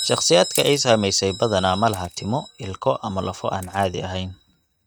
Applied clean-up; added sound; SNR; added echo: neural mask model RNNoise.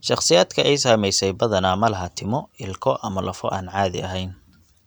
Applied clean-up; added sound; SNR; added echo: none; none; none; none.